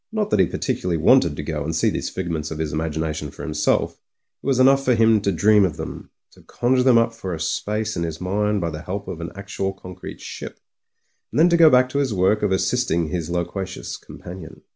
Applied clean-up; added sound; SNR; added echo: none; none; none; none.